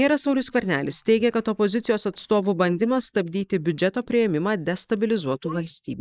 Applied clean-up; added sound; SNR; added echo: neural mask model Resemble Enhance denoiser.